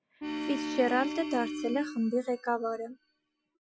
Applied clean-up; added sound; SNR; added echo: classical method Wiener filter.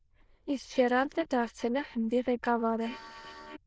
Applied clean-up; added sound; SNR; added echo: neural diffusion model UNIVERSE++.